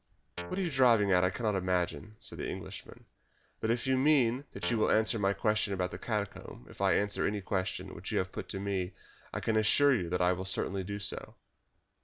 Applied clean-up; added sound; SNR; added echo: none; Guitar; 14 dB; none.